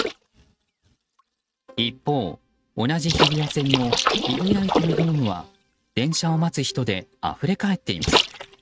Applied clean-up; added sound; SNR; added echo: neural mask model RNNoise.